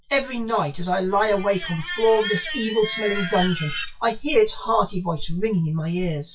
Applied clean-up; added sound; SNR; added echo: classical method WPE with log-MMSE.